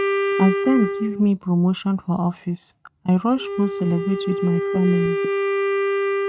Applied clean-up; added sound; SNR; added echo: neural mask model RNNoise.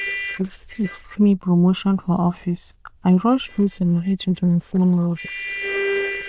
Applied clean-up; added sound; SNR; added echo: neural diffusion model UNIVERSE++.